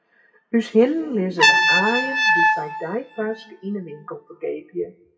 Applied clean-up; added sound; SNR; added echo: classical method WPE with log-MMSE.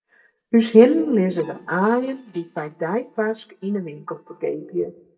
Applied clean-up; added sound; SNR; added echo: neural mask model DeepFilterNet 3.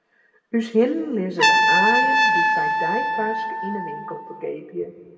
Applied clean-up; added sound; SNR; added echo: none; Trumpet; -4 dB; reverberation time 1.9 s.